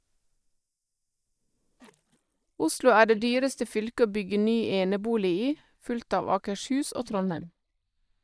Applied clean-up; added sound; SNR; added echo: neural mask model DeepFilterNet 3.